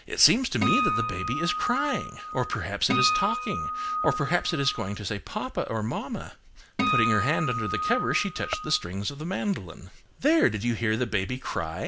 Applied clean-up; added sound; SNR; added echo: none; Acoustic guitar; 1 dB; none.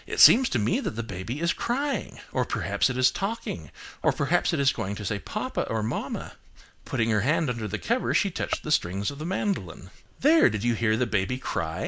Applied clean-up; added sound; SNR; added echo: none; none; none; none.